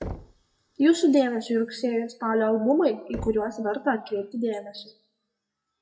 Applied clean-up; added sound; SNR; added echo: classical method WPE with log-MMSE.